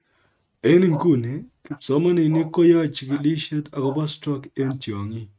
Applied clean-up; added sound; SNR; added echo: neural mask model RNNoise.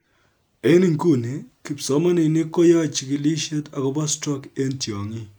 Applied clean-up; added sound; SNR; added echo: none; none; none; none.